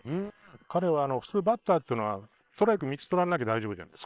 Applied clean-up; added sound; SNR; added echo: neural separator model SepFormer WHAM!.